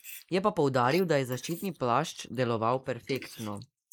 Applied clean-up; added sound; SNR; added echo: neural mask model Resemble Enhance denoiser.